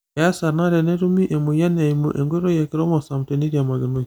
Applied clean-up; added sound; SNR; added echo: none; none; none; none.